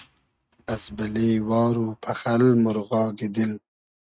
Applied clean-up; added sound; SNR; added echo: neural mask model RNNoise.